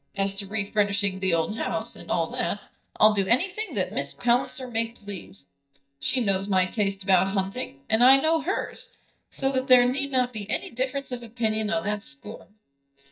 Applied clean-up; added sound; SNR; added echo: neural mask model DeepFilterNet 3.